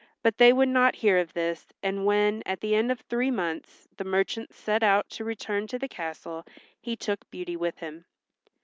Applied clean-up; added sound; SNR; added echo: none; none; none; none.